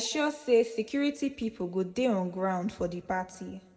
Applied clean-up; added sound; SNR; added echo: none; none; none; reverberation time 1.2 s.